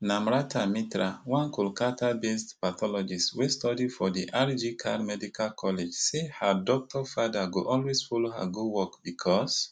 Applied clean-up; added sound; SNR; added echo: none; none; none; none.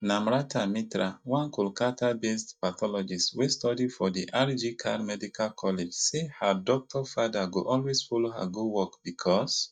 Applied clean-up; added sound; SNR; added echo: neural mask model DeepFilterNet 3.